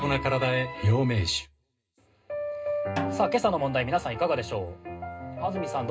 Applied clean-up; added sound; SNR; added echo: none; Snare drum; 12 dB; reverberation time 0.2 s.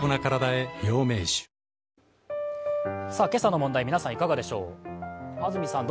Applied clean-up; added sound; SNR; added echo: none; none; none; none.